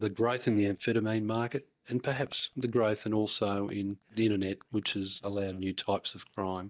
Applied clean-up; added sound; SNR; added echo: neural mask model DeepFilterNet 3.